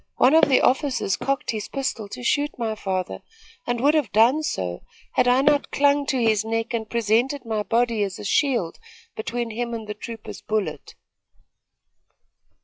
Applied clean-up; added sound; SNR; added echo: classical method log-MMSE.